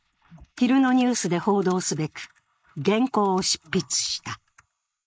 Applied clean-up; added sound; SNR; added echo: neural mask model Resemble Enhance denoiser.